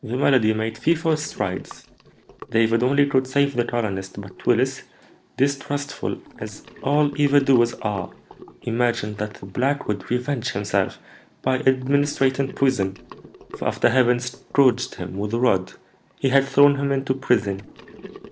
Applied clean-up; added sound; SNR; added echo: neural separator model SepFormer DNS4.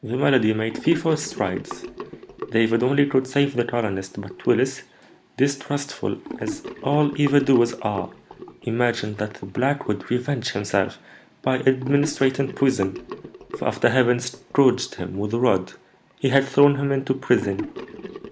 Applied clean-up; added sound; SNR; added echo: none; Sink (filling or washing) / Gurgling; 15 dB; none.